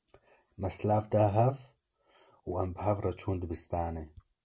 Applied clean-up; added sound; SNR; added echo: none; none; none; none.